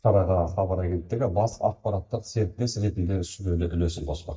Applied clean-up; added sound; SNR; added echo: neural mask model DeepFilterNet 3.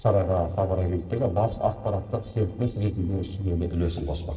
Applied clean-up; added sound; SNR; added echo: neural separator model SepFormer DNS4.